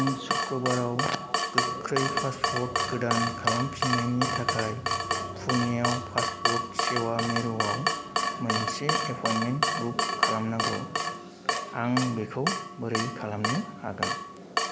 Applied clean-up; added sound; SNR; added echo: none; Drip / Water tap, faucet; -1 dB; none.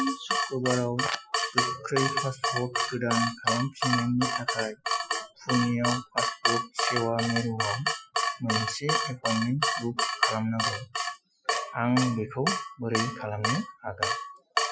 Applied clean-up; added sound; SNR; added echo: classical method Wiener filter.